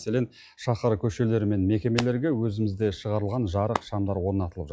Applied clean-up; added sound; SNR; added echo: classical method log-MMSE.